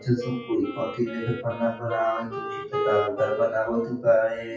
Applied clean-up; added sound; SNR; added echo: classical method WPE with log-MMSE.